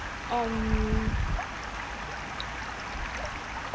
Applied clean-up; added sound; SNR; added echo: none; Stream; 4 dB; none.